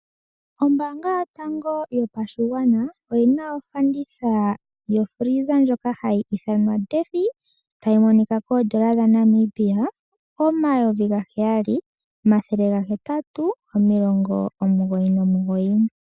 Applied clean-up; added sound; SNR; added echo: none; none; none; none.